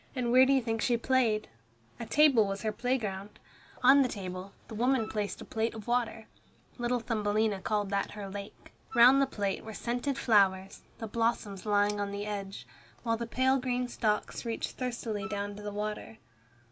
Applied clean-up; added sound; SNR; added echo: none; Wind instrument, woodwind instrument; 18 dB; none.